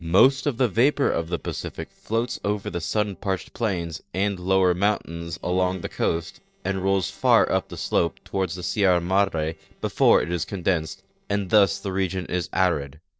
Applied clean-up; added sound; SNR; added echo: neural separator model SepFormer DNS4.